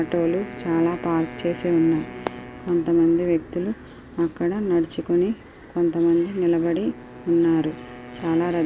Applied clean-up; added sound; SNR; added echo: none; Wind instrument, woodwind instrument; 19 dB; none.